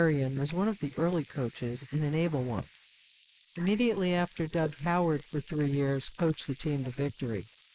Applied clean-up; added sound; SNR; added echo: neural mask model Resemble Enhance denoiser.